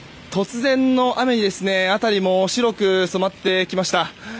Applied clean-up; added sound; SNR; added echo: none; none; none; none.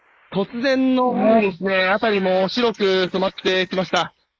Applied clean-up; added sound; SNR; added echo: neural mask model Resemble Enhance denoiser.